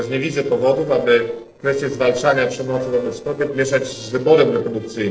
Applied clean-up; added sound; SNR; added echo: neural separator model SepFormer DNS4.